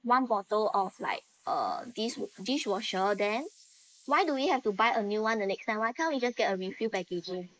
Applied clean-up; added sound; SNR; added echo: neural mask model Resemble Enhance denoiser.